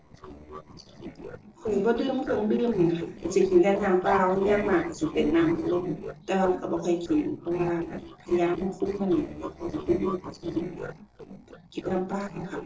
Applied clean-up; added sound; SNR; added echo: neural separator model SepFormer DNS4.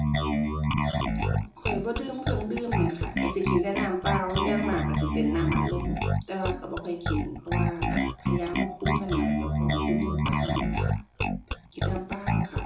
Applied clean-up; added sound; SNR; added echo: none; Bass guitar; -5 dB; reverberation time 0.6 s.